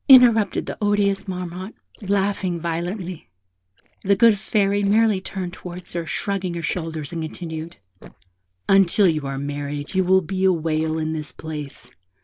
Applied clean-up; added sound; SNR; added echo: neural separator model SepFormer DNS4.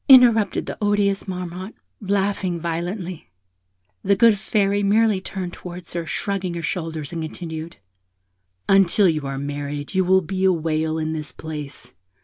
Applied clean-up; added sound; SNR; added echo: none; none; none; none.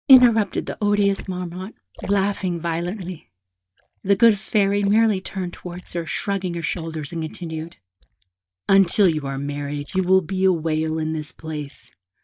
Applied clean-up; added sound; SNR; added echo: neural mask model DeepFilterNet 3.